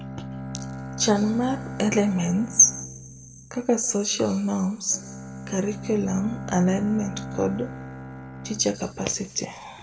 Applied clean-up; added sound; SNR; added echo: none; Bowed string instrument; 11 dB; reverberation time 1.1 s.